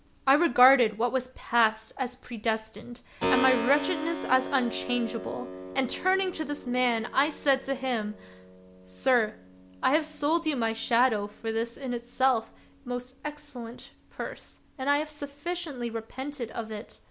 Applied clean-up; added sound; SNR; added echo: none; Keyboard (musical); 11 dB; none.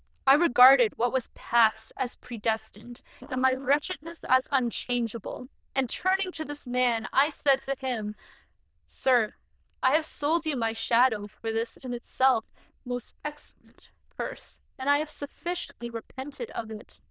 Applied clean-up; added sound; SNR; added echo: neural diffusion model UNIVERSE++.